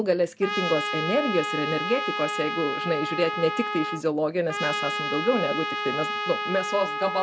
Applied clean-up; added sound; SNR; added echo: none; Trumpet; 3 dB; none.